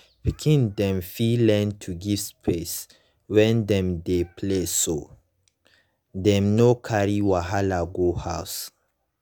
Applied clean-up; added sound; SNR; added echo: none; none; none; none.